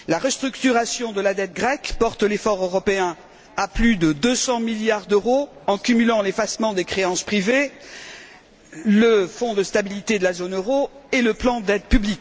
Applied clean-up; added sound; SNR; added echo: none; none; none; none.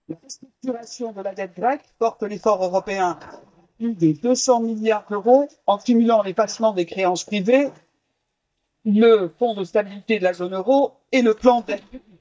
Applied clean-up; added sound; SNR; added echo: neural mask model DeepFilterNet 3.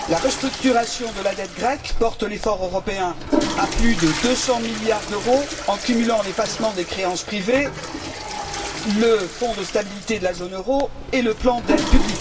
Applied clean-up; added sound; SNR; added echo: none; Toilet flush / Water; 7 dB; reverberation time 0.2 s.